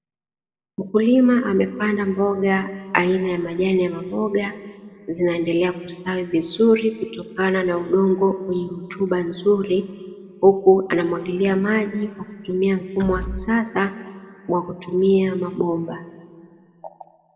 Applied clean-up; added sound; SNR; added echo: none; Door / Wood; 13 dB; reverberation time 1.7 s.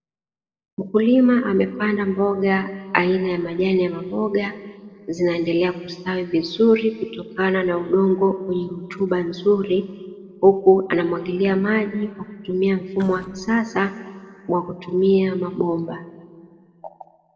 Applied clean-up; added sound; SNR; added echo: neural separator model SepFormer DNS4.